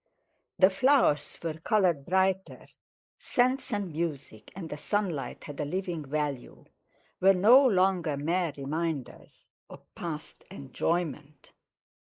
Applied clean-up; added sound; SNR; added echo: neural mask model Resemble Enhance denoiser.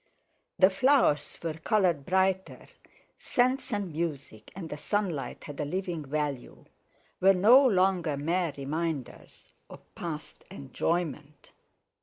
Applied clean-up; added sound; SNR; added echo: none; none; none; none.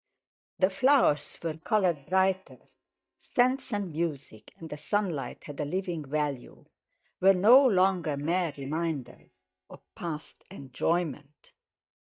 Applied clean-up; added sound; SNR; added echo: neural mask model DeepFilterNet 3.